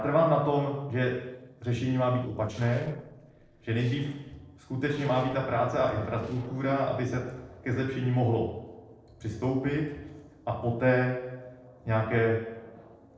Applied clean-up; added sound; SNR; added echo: neural separator model SepFormer DNS4.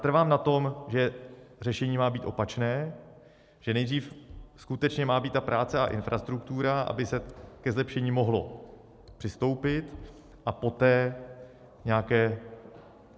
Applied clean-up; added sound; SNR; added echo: none; none; none; none.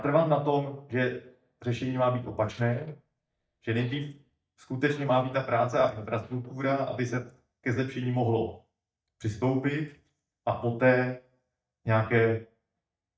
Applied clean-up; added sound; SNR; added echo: neural mask model DeepFilterNet 3.